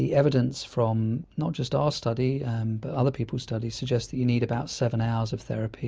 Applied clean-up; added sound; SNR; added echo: none; none; none; none.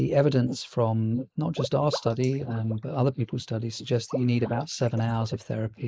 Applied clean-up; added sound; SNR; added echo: neural mask model Resemble Enhance denoiser.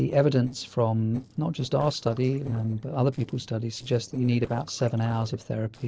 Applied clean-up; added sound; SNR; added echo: neural separator model SepFormer DNS4.